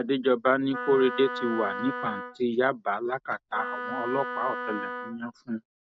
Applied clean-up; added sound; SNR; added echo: none; Wind instrument, woodwind instrument; 7 dB; none.